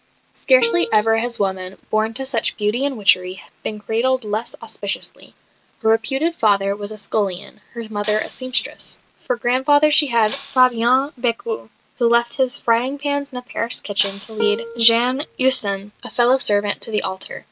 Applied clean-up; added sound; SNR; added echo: none; Plucked string instrument + Shatter; 13 dB; none.